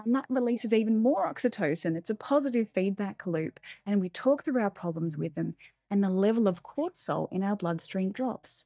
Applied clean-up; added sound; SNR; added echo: neural mask model DeepFilterNet 3.